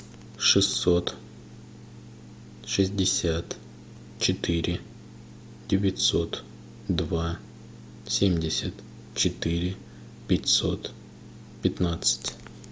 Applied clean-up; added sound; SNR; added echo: none; none; none; none.